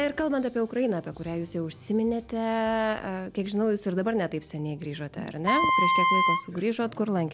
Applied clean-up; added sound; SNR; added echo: none; Wind instrument, woodwind instrument; -3 dB; none.